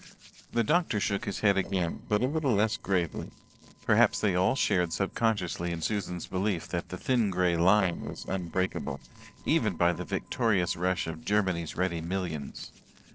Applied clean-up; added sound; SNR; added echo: neural separator model SepFormer DNS4.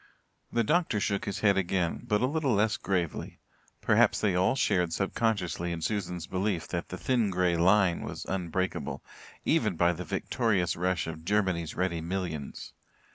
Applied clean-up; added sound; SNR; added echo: none; none; none; none.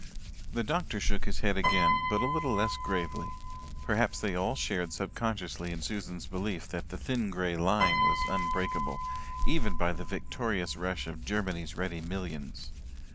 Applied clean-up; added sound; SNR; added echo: none; Hands + Piano; -3 dB; none.